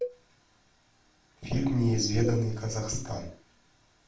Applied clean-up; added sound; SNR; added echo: none; Cowbell; 12 dB; reverberation time 0.4 s.